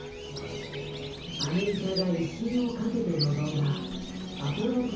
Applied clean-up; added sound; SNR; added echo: none; Bird; 11 dB; reverberation time 0.7 s.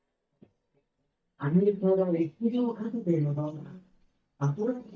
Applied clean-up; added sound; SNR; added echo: neural mask model DeepFilterNet 3.